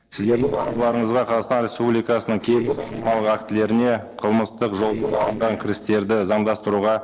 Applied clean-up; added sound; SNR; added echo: neural separator model SepFormer DNS4.